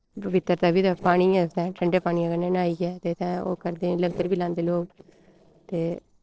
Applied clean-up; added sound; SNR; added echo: neural separator model SepFormer DNS4.